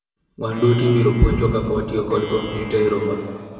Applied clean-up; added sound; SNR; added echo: none; Plucked string instrument; 17 dB; reverberation time 2.3 s.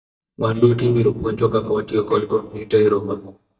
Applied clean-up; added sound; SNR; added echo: neural mask model DeepFilterNet 3.